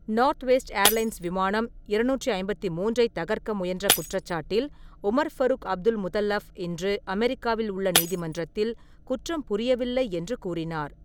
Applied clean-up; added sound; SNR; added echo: none; Shatter; 7 dB; none.